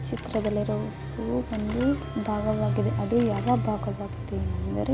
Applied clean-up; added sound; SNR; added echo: none; Wind instrument, woodwind instrument + Telephone; 19 dB; none.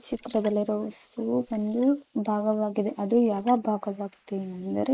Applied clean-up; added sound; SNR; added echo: neural mask model Resemble Enhance denoiser.